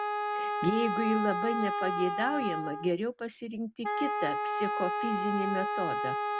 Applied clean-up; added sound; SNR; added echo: none; Wind instrument, woodwind instrument; 0 dB; none.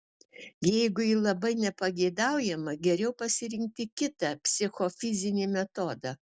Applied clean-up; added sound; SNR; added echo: none; none; none; none.